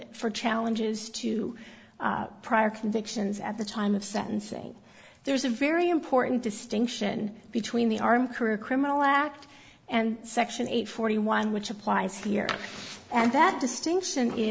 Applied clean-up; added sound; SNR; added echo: none; none; none; none.